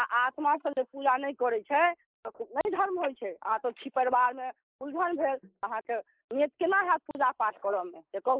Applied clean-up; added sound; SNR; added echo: neural mask model Resemble Enhance denoiser.